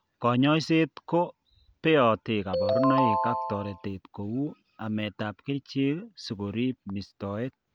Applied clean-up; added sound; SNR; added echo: none; Ringtone; 0 dB; none.